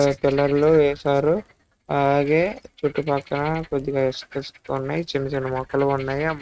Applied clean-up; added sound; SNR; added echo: neural mask model RNNoise.